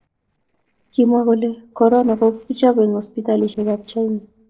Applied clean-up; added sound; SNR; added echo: neural separator model SepFormer DNS4.